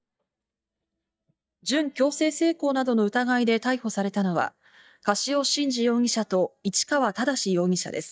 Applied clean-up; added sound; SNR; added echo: neural mask model DeepFilterNet 3.